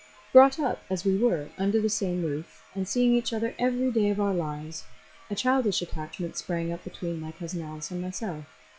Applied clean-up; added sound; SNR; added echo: classical method log-MMSE.